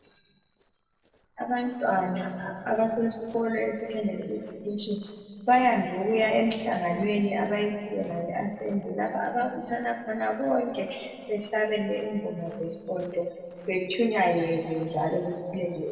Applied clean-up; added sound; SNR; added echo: neural separator model SepFormer DNS4.